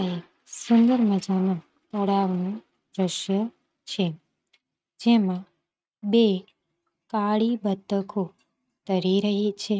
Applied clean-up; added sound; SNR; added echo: neural mask model RNNoise.